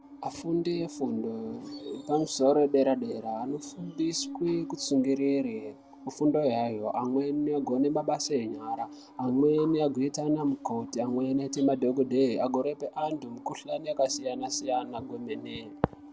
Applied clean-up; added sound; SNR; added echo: none; Musical instrument; 15 dB; none.